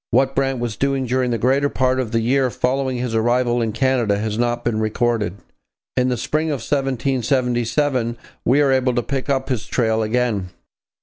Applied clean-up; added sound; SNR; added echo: none; none; none; none.